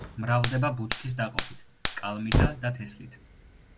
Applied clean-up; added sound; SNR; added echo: none; Fire; -2 dB; none.